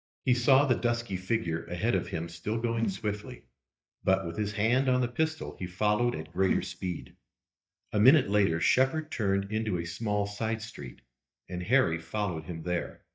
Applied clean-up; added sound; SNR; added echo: neural mask model DeepFilterNet 3.